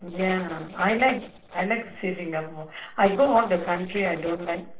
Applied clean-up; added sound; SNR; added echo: neural separator model SepFormer DNS4.